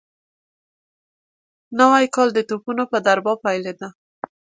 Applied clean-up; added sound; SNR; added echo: none; none; none; none.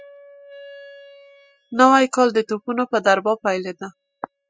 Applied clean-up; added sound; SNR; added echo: classical method spectral subtraction.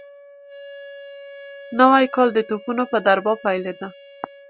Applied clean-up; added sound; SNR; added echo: none; Wind instrument, woodwind instrument; 19 dB; none.